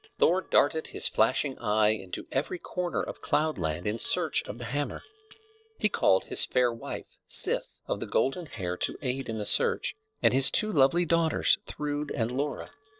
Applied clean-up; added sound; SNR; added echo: neural separator model SepFormer DNS4.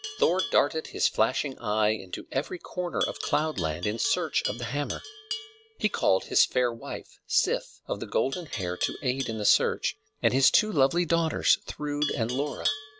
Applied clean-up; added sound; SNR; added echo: none; Livestock, farm animals, working animals; 12 dB; none.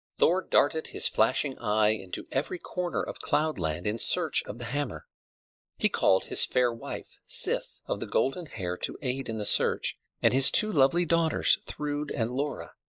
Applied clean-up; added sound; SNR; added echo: neural mask model Resemble Enhance denoiser.